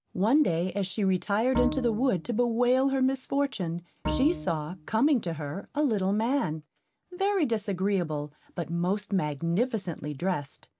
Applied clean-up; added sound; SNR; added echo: none; Bowed string instrument; 8 dB; none.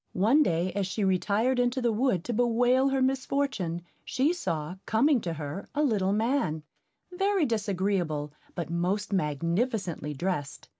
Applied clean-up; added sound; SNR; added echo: none; none; none; none.